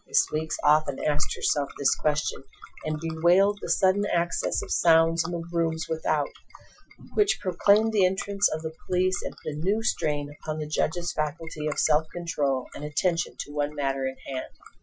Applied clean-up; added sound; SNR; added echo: classical method Wiener filter.